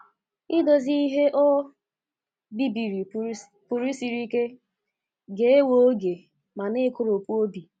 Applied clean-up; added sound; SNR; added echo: none; none; none; none.